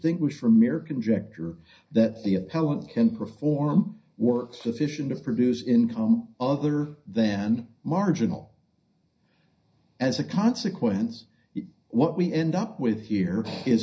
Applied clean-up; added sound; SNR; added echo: none; none; none; reverberation time 0.4 s.